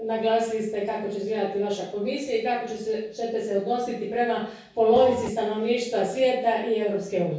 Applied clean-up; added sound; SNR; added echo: none; Printer; 10 dB; reverberation time 0.6 s.